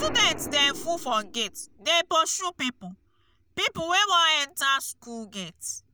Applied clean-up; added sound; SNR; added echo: none; Explosion; 15 dB; none.